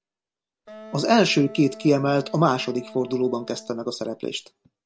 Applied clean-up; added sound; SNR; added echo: none; Wind instrument, woodwind instrument; 19 dB; none.